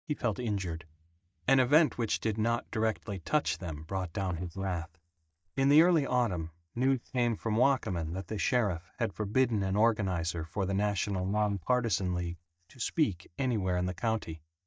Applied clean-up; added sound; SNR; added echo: neural mask model DeepFilterNet 3.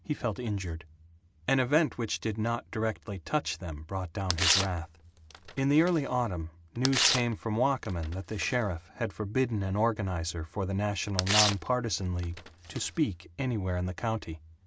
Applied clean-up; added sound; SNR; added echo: none; Tearing; 4 dB; none.